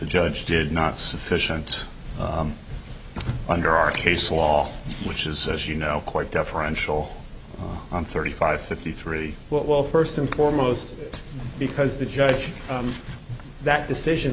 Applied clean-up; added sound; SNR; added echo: none; none; none; none.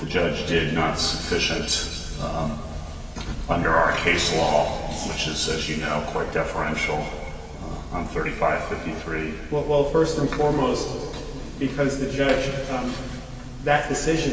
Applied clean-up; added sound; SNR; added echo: none; none; none; reverberation time 2.3 s.